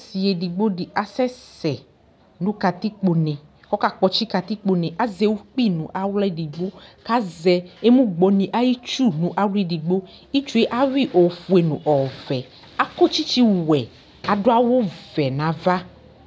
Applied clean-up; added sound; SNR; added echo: none; none; none; none.